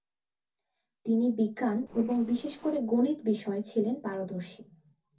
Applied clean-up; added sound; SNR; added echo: neural separator model SepFormer DNS4.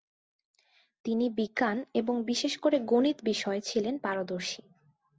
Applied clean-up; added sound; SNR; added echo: none; none; none; none.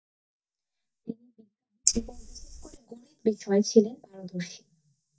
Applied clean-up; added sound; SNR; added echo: neural mask model DeepFilterNet 3.